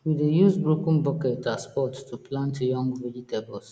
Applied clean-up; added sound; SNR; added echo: none; none; none; none.